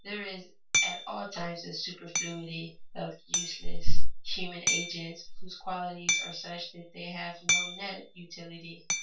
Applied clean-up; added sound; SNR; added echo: none; Hammer; 10 dB; reverberation time 0.2 s.